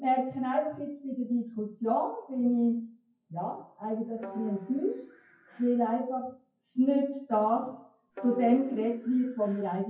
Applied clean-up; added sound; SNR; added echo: classical method WPE with log-MMSE.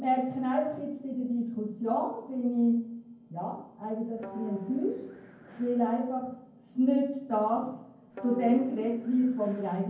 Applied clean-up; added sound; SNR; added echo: none; Guitar; 15 dB; reverberation time 0.9 s.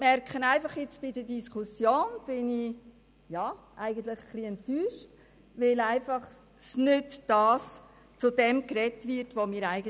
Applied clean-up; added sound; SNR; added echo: none; none; none; none.